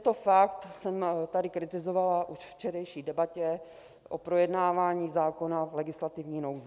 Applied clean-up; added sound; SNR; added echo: none; none; none; none.